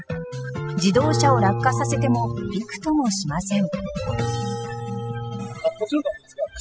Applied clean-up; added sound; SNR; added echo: classical method spectral subtraction.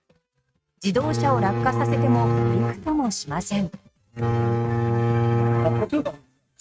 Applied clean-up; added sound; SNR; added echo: neural mask model RNNoise.